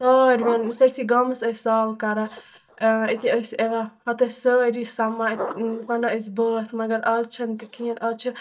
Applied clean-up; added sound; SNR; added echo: neural mask model DeepFilterNet 3.